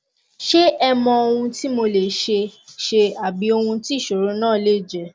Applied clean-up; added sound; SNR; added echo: none; none; none; none.